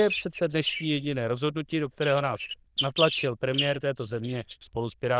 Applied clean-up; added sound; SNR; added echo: neural diffusion model UNIVERSE++.